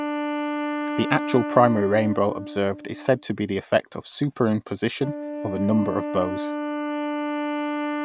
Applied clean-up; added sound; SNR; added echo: none; Wind instrument, woodwind instrument; 5 dB; none.